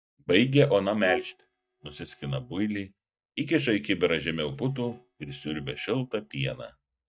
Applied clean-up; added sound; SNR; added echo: neural mask model DeepFilterNet 3.